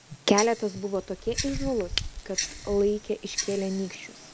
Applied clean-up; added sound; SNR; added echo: none; Shatter / Crushing + Tick-tock; 7 dB; none.